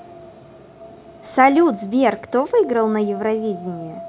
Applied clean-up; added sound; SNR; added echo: none; Wind; 17 dB; none.